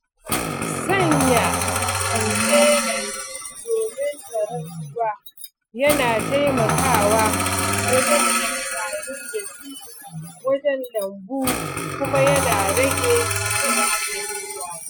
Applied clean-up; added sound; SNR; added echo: classical method Wiener filter.